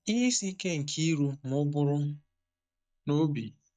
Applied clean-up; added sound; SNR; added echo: neural mask model DeepFilterNet 3.